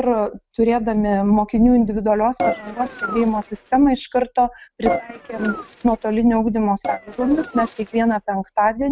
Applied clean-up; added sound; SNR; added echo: neural mask model RNNoise.